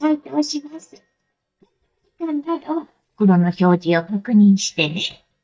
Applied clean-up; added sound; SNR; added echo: neural mask model DeepFilterNet 3.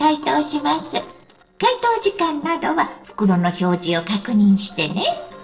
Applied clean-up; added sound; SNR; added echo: neural separator model SepFormer DNS4.